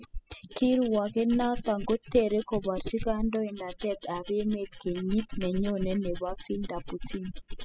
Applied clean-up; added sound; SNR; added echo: classical method spectral subtraction.